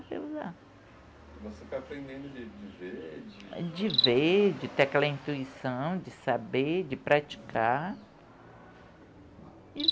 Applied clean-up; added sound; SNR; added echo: none; Cricket; 9 dB; none.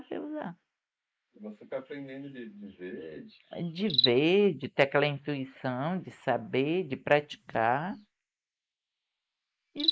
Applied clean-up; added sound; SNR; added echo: neural mask model Resemble Enhance denoiser.